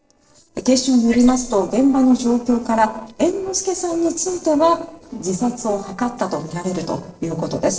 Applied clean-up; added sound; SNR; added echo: neural separator model SepFormer DNS4.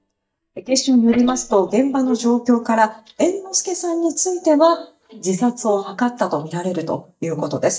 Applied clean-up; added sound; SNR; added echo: neural mask model DeepFilterNet 3.